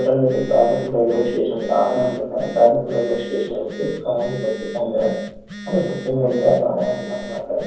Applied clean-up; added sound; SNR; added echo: none; Telephone; 15 dB; reverberation time 1.2 s.